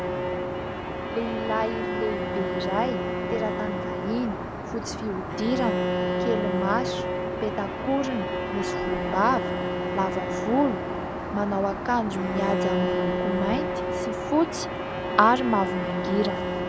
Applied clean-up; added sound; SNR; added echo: none; Aircraft + Bowed string instrument; 0 dB; none.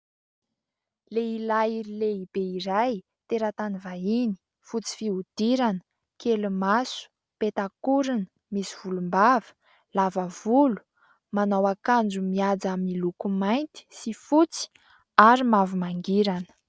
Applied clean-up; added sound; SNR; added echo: none; none; none; none.